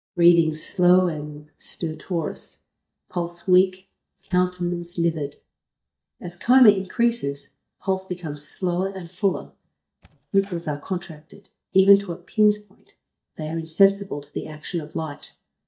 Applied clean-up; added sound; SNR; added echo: neural mask model DeepFilterNet 3.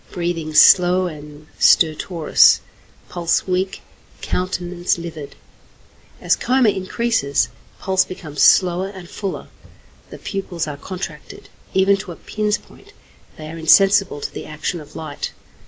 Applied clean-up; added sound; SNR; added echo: none; none; none; none.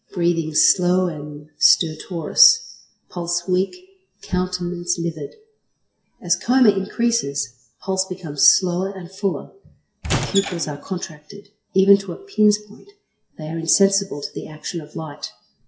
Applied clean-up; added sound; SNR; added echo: classical method WPE with log-MMSE.